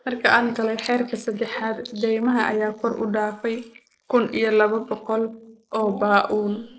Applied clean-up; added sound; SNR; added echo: neural mask model Resemble Enhance denoiser.